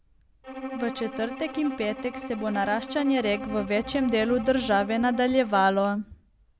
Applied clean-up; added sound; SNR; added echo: none; Bowed string instrument; 11 dB; none.